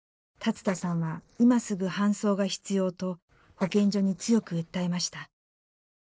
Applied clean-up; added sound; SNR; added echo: neural separator model SepFormer DNS4.